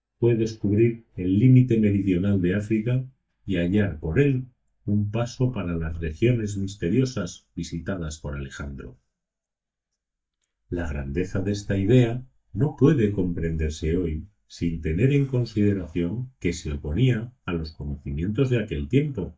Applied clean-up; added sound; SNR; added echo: neural mask model DeepFilterNet 3.